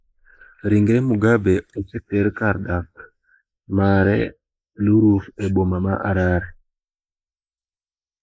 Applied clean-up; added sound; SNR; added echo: neural mask model Resemble Enhance denoiser.